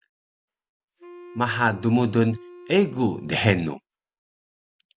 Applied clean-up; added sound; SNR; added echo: none; Wind instrument, woodwind instrument; 19 dB; none.